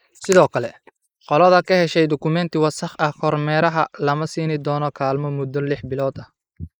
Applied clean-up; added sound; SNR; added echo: neural mask model Resemble Enhance denoiser.